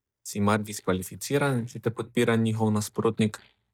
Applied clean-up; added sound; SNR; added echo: neural mask model DeepFilterNet 3.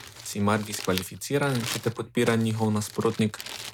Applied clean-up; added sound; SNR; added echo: none; Crumpling, crinkling; 13 dB; none.